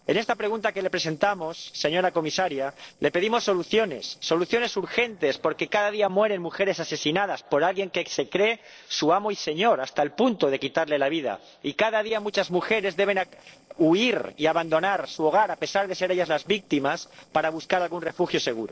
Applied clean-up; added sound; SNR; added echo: neural separator model SepFormer DNS4.